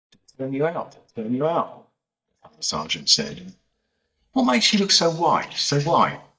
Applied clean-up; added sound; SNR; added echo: neural mask model DeepFilterNet 3.